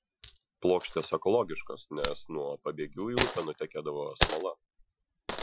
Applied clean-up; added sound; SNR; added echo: classical method Wiener filter.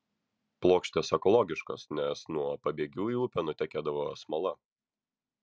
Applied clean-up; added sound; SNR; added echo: none; none; none; none.